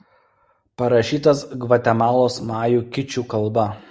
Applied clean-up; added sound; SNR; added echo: none; none; none; none.